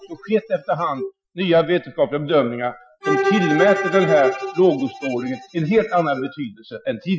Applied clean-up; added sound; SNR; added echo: classical method Wiener filter.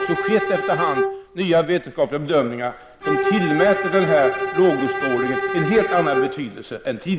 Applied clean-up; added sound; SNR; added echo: none; Bowed string instrument; 4 dB; none.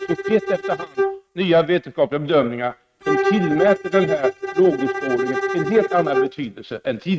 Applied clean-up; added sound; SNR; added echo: neural mask model RNNoise.